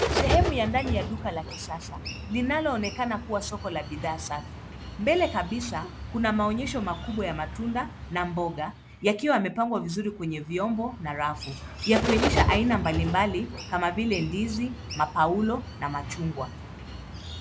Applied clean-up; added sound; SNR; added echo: none; Bird; 5 dB; none.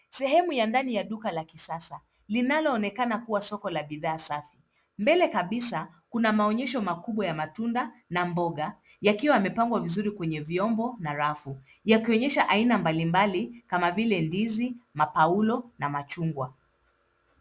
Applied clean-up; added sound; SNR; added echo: none; none; none; none.